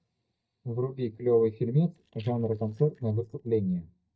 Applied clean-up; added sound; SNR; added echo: neural mask model DeepFilterNet 3.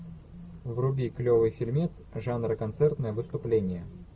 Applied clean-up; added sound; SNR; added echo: none; none; none; none.